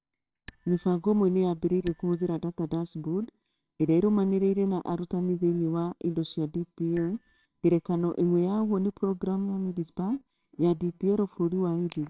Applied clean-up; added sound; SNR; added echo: neural separator model SepFormer WHAMR!.